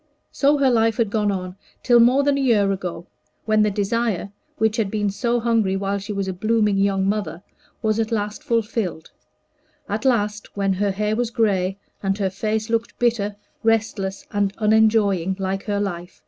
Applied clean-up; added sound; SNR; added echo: none; none; none; none.